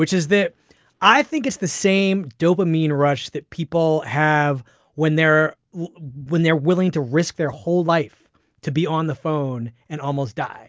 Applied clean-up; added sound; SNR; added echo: none; none; none; none.